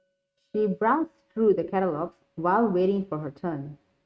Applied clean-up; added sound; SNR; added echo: neural mask model RNNoise.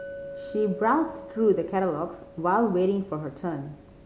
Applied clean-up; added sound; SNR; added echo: none; Chink, clink; 16 dB; none.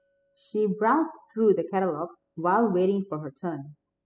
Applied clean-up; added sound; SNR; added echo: classical method spectral subtraction.